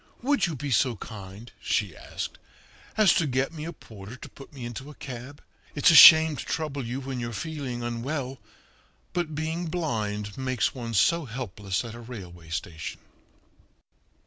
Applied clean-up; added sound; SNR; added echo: none; none; none; none.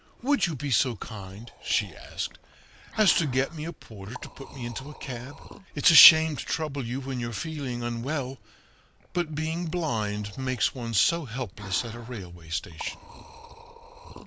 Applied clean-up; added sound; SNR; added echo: none; Liquid; 19 dB; none.